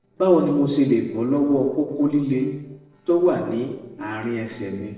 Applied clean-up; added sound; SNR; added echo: neural separator model SepFormer DNS4.